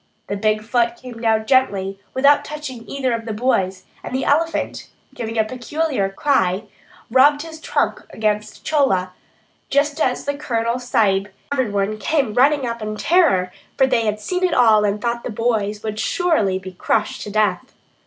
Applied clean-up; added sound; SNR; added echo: none; none; none; none.